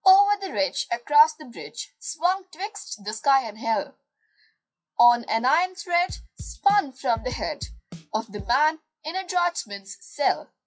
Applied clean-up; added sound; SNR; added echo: classical method WPE with log-MMSE.